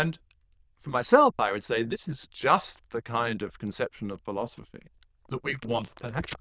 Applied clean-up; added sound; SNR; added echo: neural diffusion model UNIVERSE++.